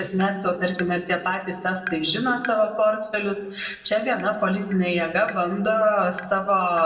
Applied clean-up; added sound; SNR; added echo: neural separator model SepFormer DNS4.